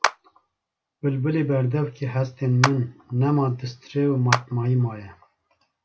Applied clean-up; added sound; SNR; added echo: none; Clapping; 7 dB; none.